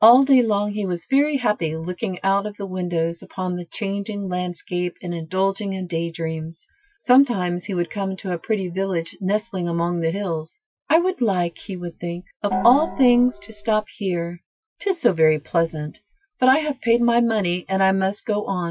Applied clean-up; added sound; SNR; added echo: classical method Wiener filter.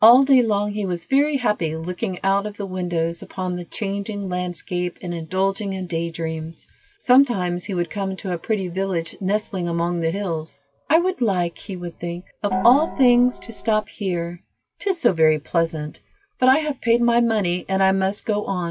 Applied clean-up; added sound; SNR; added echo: none; Gong; 7 dB; none.